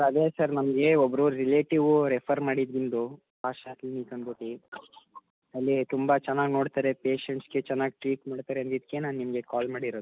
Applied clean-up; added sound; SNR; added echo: none; none; none; none.